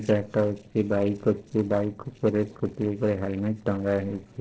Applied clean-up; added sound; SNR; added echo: neural separator model SepFormer DNS4.